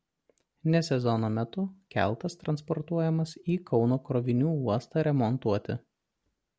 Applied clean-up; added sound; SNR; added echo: none; none; none; none.